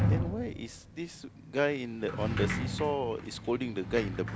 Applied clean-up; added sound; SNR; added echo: none; Sliding door; 1 dB; none.